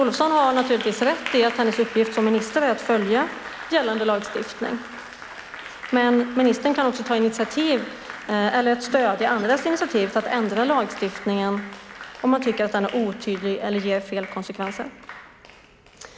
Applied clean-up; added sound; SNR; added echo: none; Applause; 14 dB; none.